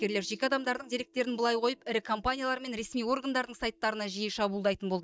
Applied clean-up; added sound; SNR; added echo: neural mask model DeepFilterNet 3.